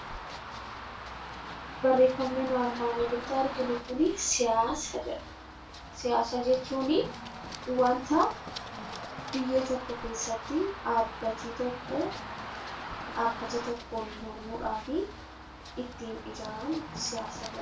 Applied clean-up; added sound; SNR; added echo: none; Run; 10 dB; reverberation time 0.2 s.